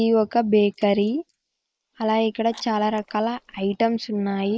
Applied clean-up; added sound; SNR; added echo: neural mask model Resemble Enhance denoiser.